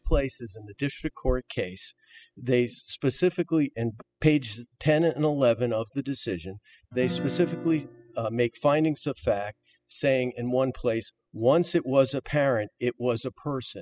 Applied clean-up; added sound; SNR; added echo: classical method spectral subtraction.